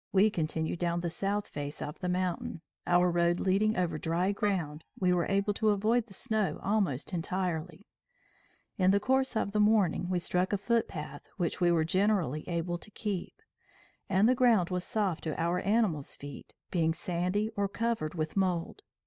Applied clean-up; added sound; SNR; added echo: neural mask model DeepFilterNet 3.